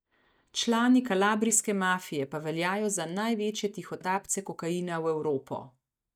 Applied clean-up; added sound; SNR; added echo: neural mask model DeepFilterNet 3.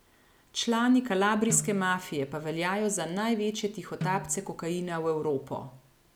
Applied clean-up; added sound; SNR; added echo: none; Snare drum; 13 dB; none.